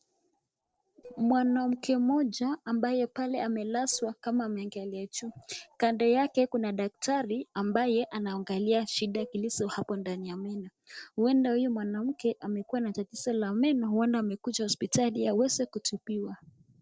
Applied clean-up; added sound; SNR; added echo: neural separator model SepFormer DNS4.